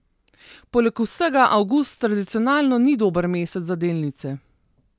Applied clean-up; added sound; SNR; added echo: none; none; none; none.